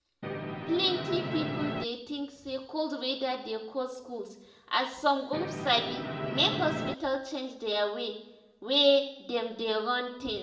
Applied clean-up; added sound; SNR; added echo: none; Musical instrument; 3 dB; reverberation time 0.7 s.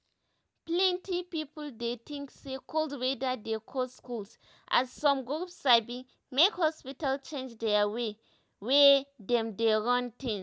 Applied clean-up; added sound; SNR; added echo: none; none; none; none.